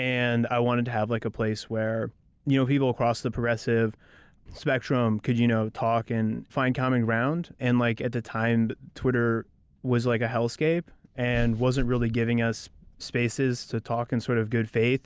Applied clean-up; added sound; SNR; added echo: none; none; none; none.